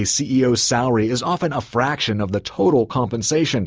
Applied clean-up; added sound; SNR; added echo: none; none; none; none.